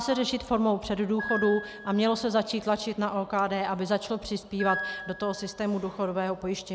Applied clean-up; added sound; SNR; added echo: none; Piano; 11 dB; none.